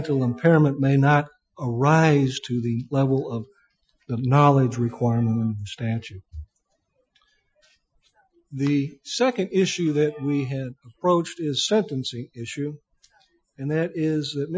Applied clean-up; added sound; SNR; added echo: classical method Wiener filter.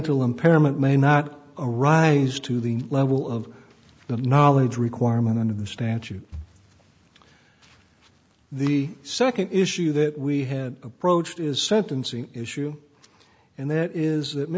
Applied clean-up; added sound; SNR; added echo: none; none; none; none.